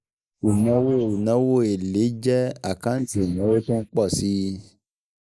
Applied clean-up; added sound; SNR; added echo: neural mask model Resemble Enhance denoiser.